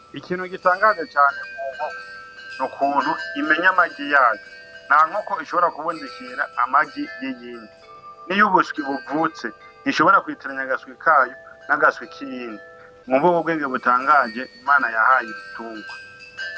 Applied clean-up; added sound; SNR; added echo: none; Wind chime; 17 dB; none.